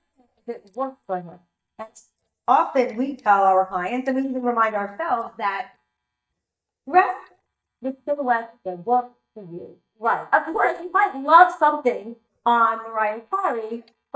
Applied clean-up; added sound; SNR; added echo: neural mask model DeepFilterNet 3.